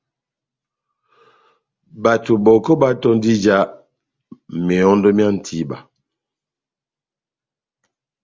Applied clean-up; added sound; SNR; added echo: none; none; none; none.